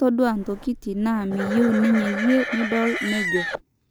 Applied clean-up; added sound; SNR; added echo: none; Livestock, farm animals, working animals; 7 dB; none.